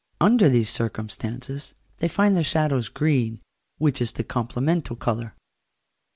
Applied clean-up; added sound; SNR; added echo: none; none; none; none.